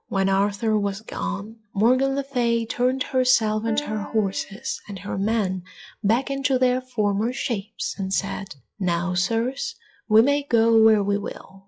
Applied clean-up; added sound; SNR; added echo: classical method log-MMSE.